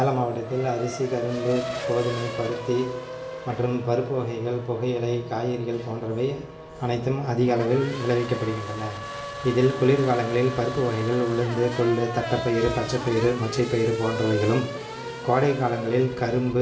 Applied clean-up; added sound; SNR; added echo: none; Race car, auto racing / Accelerating, revving, vroom; 10 dB; reverberation time 0.7 s.